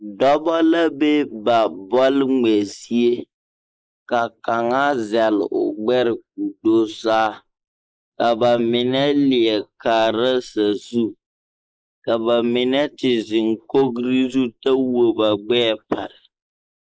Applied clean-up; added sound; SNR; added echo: neural mask model Resemble Enhance denoiser.